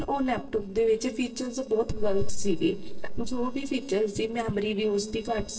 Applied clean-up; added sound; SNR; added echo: neural separator model SepFormer DNS4.